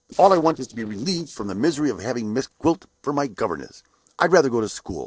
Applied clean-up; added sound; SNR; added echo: neural separator model SepFormer DNS4.